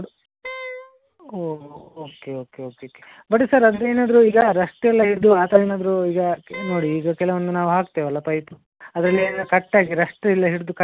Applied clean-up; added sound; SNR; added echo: none; Wind instrument, woodwind instrument; 16 dB; none.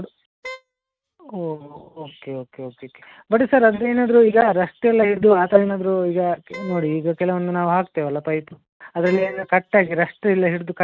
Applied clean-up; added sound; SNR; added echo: neural mask model RNNoise.